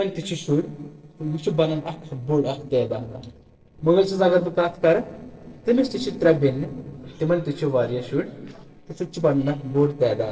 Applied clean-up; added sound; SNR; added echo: neural separator model SepFormer DNS4.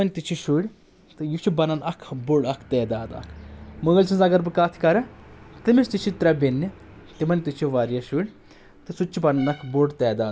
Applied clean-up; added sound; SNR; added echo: none; none; none; none.